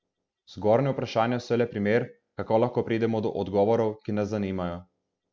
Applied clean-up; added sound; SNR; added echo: none; none; none; none.